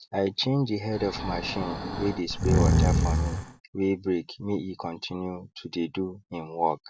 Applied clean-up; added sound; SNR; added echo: none; Breathing; -4 dB; none.